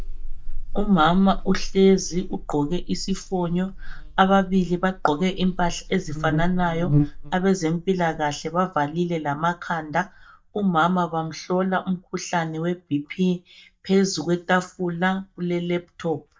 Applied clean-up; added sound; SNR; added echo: neural mask model DeepFilterNet 3.